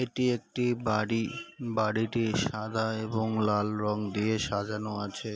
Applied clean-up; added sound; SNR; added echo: none; none; none; none.